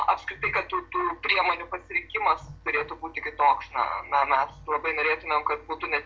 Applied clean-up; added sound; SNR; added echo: none; none; none; none.